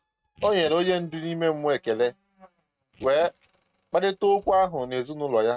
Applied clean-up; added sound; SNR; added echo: neural mask model RNNoise.